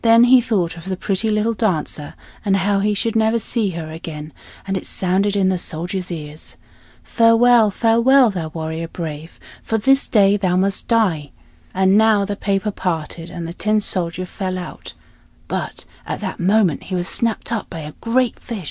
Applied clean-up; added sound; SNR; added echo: none; none; none; none.